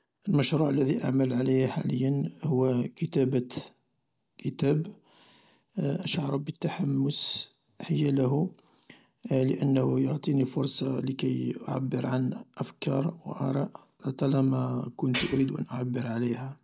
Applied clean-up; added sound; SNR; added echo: none; Tools; 6 dB; none.